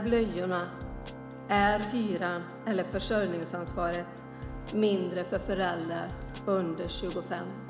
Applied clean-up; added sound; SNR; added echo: none; Organ + Drum kit; 10 dB; none.